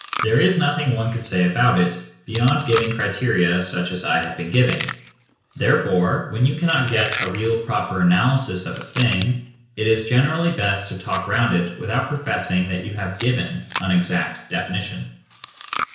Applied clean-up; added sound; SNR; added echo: none; Chewing, mastication; 13 dB; reverberation time 0.5 s.